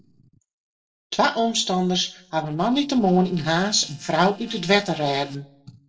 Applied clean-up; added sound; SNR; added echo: neural separator model SepFormer DNS4.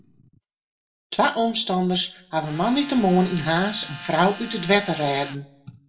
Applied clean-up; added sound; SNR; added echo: none; Tools; 14 dB; reverberation time 0.3 s.